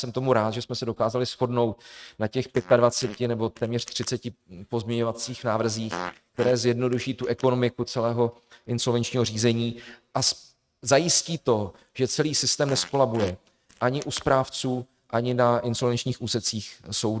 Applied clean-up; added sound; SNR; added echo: neural mask model RNNoise.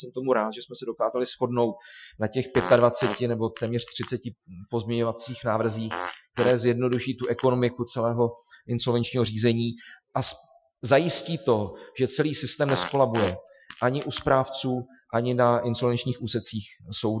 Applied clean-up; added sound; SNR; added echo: classical method Wiener filter.